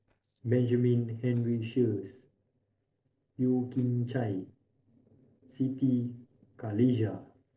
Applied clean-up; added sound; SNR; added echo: neural separator model SepFormer DNS4.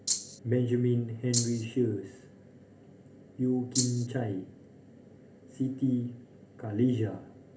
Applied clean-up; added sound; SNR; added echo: none; Rattle (instrument); 0 dB; reverberation time 0.3 s.